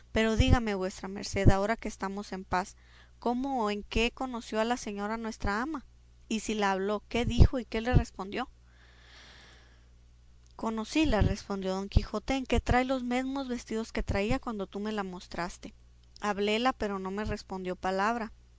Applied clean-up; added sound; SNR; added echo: none; none; none; none.